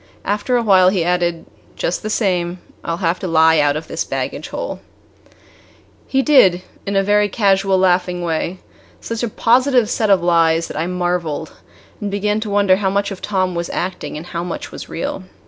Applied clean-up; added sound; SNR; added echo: none; none; none; none.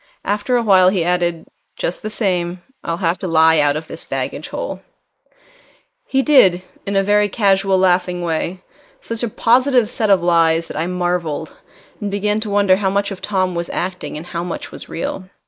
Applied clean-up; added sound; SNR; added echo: neural mask model Resemble Enhance denoiser.